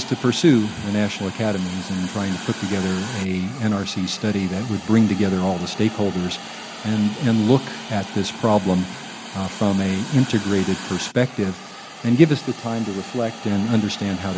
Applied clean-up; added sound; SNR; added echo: none; Hiss; 13 dB; none.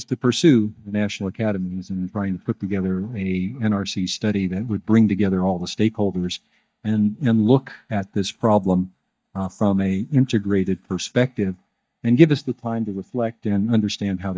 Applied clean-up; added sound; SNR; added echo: neural mask model DeepFilterNet 3.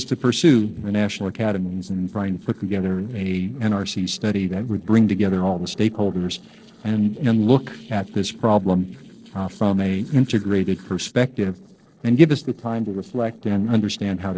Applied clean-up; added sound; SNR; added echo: neural separator model SepFormer DNS4.